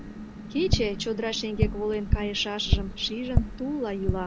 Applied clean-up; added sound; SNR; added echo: none; Tap; -1 dB; none.